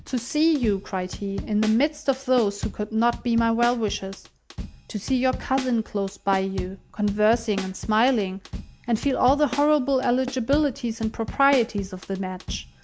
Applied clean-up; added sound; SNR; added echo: none; Drum kit; 13 dB; none.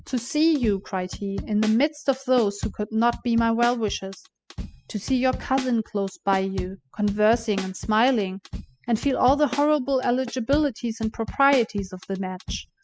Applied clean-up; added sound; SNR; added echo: classical method spectral subtraction.